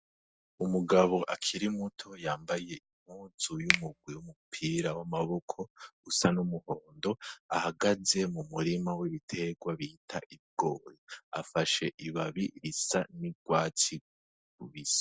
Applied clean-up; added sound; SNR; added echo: none; Finger snapping; 5 dB; none.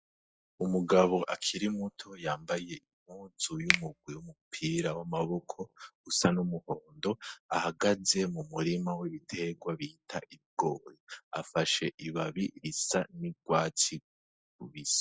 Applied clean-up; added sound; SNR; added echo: classical method log-MMSE.